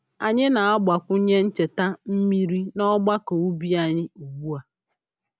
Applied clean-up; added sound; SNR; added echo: none; none; none; none.